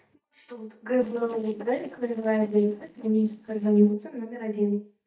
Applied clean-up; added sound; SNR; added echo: neural mask model DeepFilterNet 3.